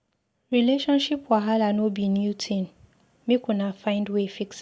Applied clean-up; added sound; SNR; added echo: none; none; none; none.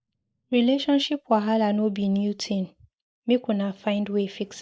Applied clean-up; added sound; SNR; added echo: neural mask model Resemble Enhance denoiser.